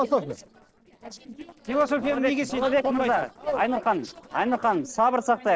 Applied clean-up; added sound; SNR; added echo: neural separator model SepFormer DNS4.